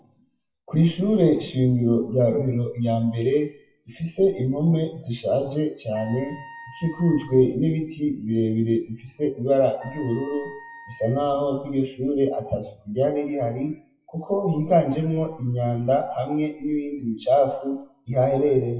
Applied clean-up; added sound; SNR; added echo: classical method WPE with log-MMSE.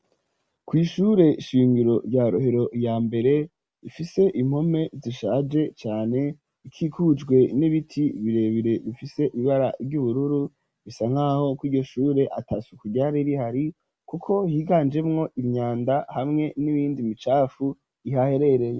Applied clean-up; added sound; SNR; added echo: none; none; none; none.